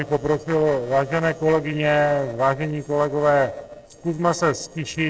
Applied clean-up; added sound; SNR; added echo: neural separator model SepFormer DNS4.